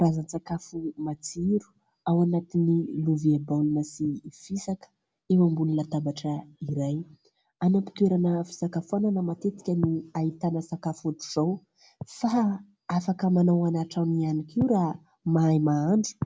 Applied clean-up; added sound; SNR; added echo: none; none; none; none.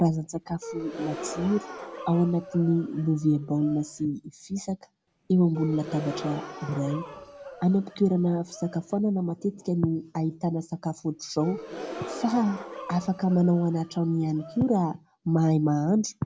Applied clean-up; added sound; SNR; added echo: none; Gasp; 14 dB; none.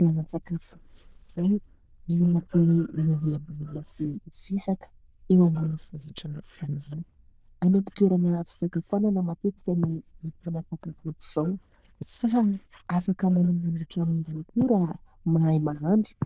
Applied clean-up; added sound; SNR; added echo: neural diffusion model UNIVERSE++.